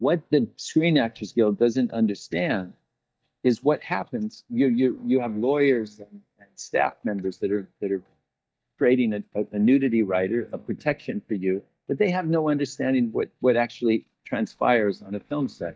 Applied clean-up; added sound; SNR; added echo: neural mask model DeepFilterNet 3.